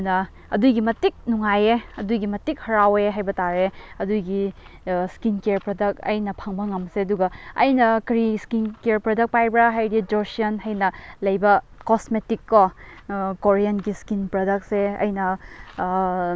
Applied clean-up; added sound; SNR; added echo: none; none; none; none.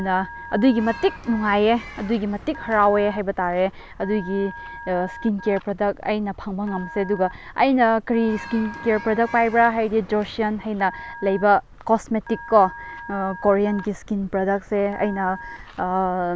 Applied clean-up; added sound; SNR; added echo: none; Human group actions + Telephone; 17 dB; none.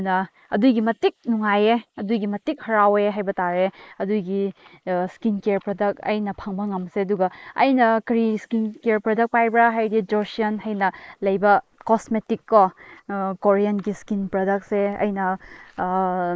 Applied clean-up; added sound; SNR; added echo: neural mask model Resemble Enhance denoiser.